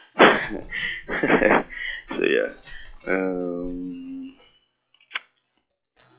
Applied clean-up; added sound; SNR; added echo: classical method log-MMSE.